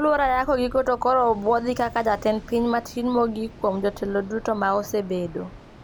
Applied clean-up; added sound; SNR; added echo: none; Waves, surf; 18 dB; none.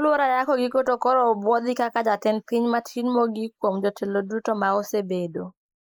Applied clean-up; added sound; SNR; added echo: neural mask model Resemble Enhance denoiser.